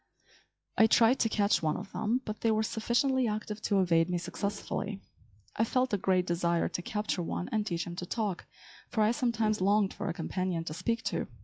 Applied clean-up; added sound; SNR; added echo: classical method log-MMSE.